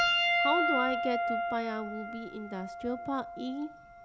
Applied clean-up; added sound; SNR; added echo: none; Piano; -4 dB; none.